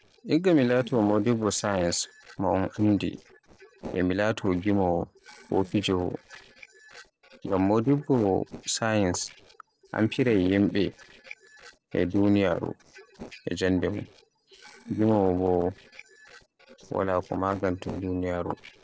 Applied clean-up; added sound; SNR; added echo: neural separator model SepFormer DNS4.